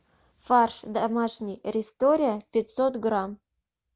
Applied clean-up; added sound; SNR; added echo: none; none; none; none.